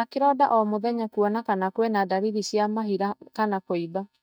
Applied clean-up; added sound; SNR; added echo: neural mask model DeepFilterNet 3.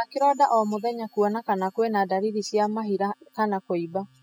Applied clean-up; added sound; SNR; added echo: classical method spectral subtraction.